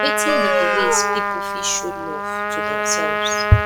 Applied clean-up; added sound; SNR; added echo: none; Trumpet + Wind instrument, woodwind instrument; -3 dB; none.